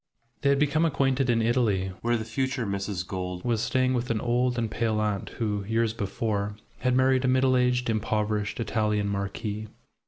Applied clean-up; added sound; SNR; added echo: none; none; none; none.